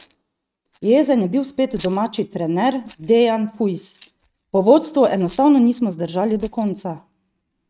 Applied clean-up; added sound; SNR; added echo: neural mask model RNNoise.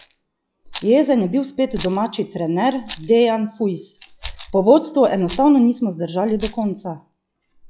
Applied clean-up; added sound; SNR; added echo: classical method log-MMSE.